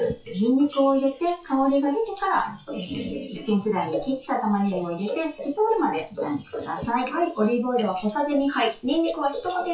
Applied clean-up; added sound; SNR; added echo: classical method WPE with log-MMSE.